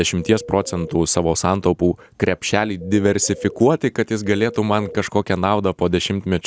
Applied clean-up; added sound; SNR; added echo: none; Bird; 16 dB; none.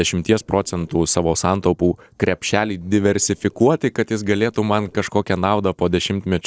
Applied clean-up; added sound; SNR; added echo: neural separator model SepFormer DNS4.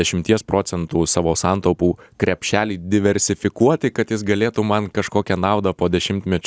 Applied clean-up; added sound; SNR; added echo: none; none; none; none.